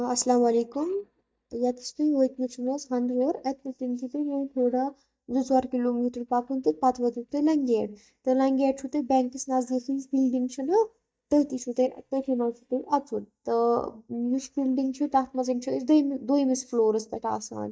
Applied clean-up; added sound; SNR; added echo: neural mask model DeepFilterNet 3.